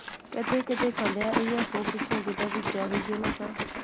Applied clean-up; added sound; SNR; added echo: none; Liquid; 1 dB; none.